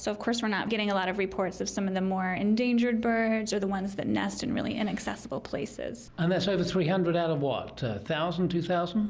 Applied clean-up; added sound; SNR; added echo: none; none; none; none.